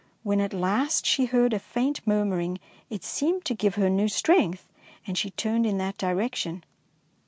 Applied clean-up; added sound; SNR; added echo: none; none; none; none.